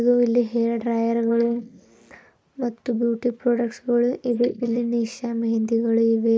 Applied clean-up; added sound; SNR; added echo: neural mask model Resemble Enhance denoiser.